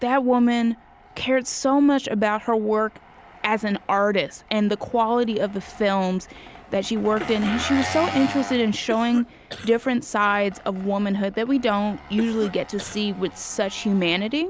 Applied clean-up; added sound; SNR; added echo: none; Engine + Cough; 15 dB; none.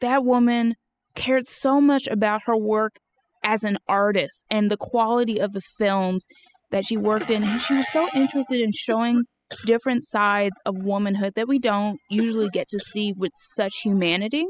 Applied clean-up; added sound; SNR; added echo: classical method spectral subtraction.